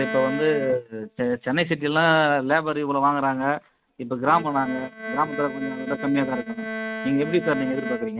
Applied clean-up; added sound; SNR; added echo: neural mask model RNNoise.